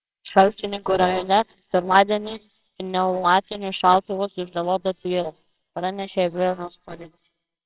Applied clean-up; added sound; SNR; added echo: neural separator model SepFormer WHAMR!.